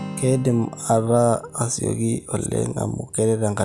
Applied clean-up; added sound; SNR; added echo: none; Acoustic guitar; 17 dB; none.